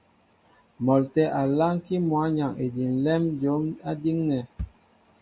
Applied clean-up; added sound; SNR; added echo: none; none; none; none.